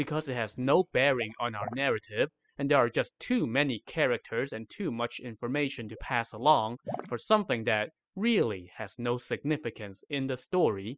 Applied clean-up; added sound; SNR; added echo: classical method spectral subtraction.